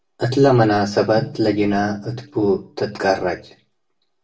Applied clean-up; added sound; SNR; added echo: none; Bowed string instrument; 20 dB; reverberation time 0.3 s.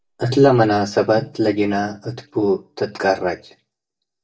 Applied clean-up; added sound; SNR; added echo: neural mask model DeepFilterNet 3.